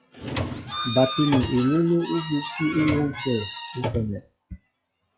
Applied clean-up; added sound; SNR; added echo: classical method log-MMSE.